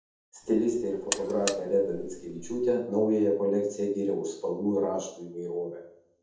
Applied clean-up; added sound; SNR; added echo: none; Alarm; 10 dB; reverberation time 0.7 s.